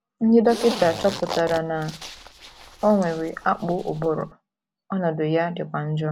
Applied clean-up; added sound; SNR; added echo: none; Zipper (clothing); 12 dB; none.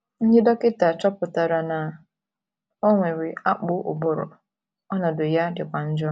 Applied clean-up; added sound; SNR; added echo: none; none; none; none.